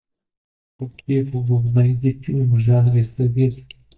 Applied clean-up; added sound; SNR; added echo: neural mask model DeepFilterNet 3.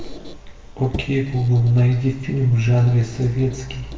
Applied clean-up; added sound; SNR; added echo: none; Squeak; 17 dB; reverberation time 0.9 s.